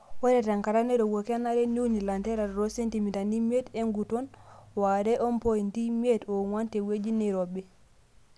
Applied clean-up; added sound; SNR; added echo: none; none; none; none.